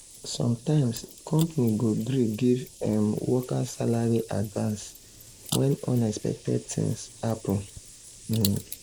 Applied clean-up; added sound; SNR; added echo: neural mask model Resemble Enhance denoiser.